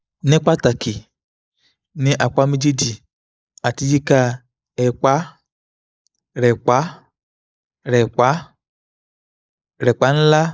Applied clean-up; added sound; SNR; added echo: neural mask model Resemble Enhance denoiser.